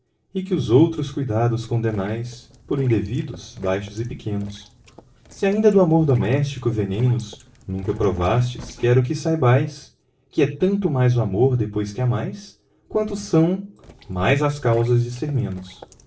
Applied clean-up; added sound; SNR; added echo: neural separator model SepFormer DNS4.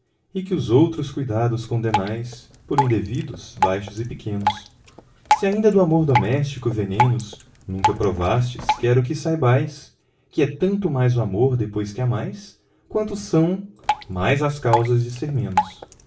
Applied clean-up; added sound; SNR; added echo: none; Drip; 7 dB; reverberation time 0.3 s.